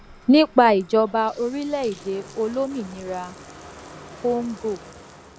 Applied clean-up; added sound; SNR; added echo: none; Bathtub (filling or washing); 20 dB; none.